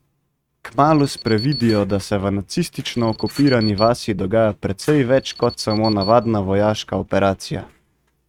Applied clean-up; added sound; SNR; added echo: neural mask model RNNoise.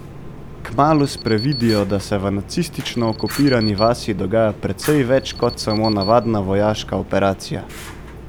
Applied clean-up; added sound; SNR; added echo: none; Alarm + Fire; 13 dB; none.